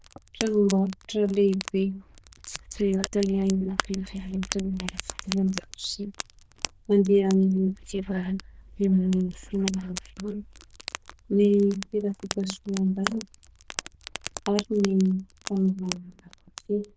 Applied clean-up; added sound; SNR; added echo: neural diffusion model UNIVERSE++.